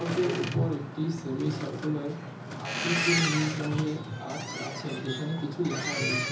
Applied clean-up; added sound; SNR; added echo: none; Boat, Water vehicle; 1 dB; reverberation time 0.6 s.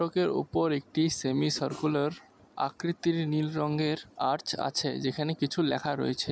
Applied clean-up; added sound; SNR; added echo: none; none; none; none.